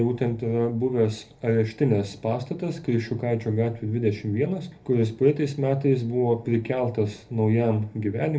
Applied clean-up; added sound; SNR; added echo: none; none; none; reverberation time 0.3 s.